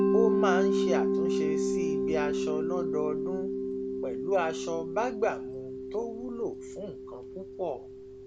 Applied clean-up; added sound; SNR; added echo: none; Mallet percussion; -4 dB; none.